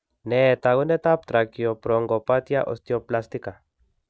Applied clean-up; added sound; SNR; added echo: none; none; none; none.